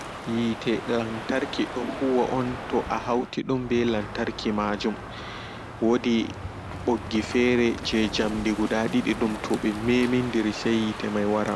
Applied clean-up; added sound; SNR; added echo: none; Crow; 10 dB; none.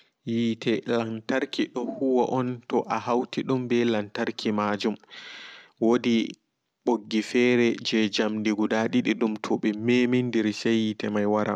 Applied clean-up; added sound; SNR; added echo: none; none; none; none.